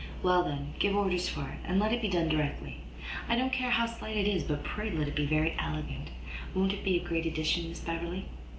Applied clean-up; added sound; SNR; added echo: none; none; none; none.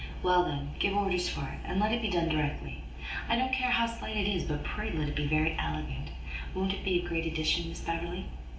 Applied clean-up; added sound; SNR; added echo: none; none; none; reverberation time 0.9 s.